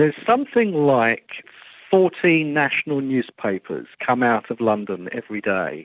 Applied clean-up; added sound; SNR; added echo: none; none; none; none.